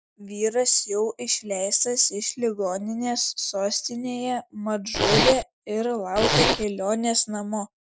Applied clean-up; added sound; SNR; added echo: none; Zipper (clothing); -4 dB; none.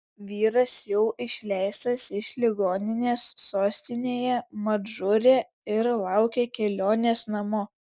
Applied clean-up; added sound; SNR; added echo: none; none; none; none.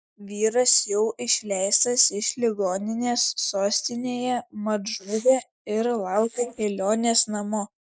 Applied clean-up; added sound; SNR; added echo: neural mask model Resemble Enhance denoiser.